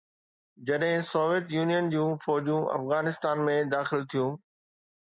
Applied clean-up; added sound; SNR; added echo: none; none; none; none.